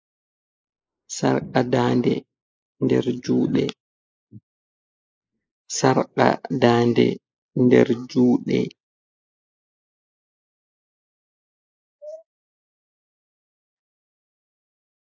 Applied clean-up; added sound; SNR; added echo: neural mask model Resemble Enhance denoiser.